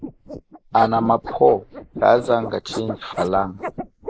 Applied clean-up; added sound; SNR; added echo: neural mask model Resemble Enhance denoiser.